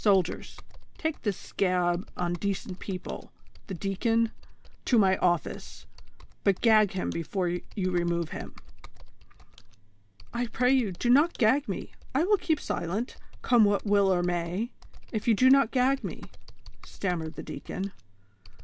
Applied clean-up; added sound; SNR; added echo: none; Computer keyboard; 10 dB; none.